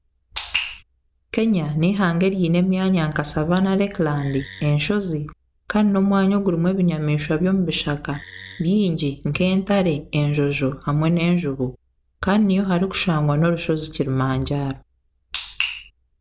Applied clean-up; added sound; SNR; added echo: none; Wood; 19 dB; none.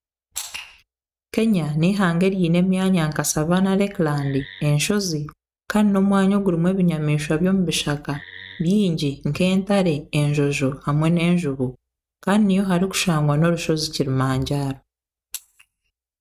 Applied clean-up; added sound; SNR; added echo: neural mask model RNNoise.